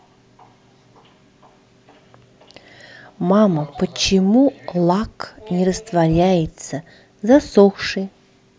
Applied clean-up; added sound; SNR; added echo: none; none; none; none.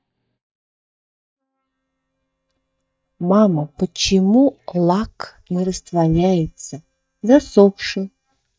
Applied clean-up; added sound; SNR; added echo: neural mask model DeepFilterNet 3.